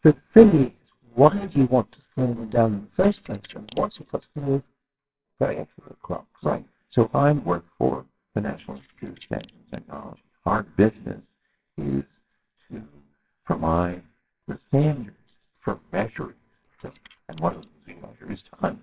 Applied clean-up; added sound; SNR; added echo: neural separator model SepFormer WHAMR!.